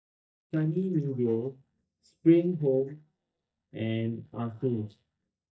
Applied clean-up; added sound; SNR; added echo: neural mask model DeepFilterNet 3.